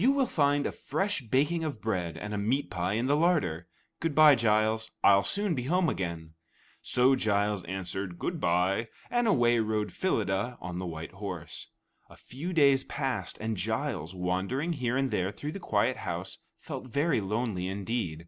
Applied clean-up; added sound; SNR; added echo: none; none; none; none.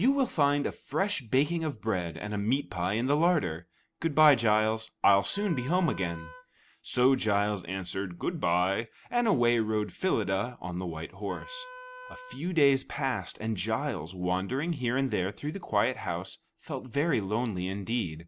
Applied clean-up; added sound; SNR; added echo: none; Wind instrument, woodwind instrument; 17 dB; none.